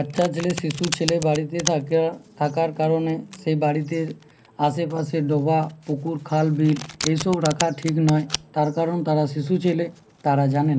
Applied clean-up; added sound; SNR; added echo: none; Domestic sounds, home sounds; 14 dB; none.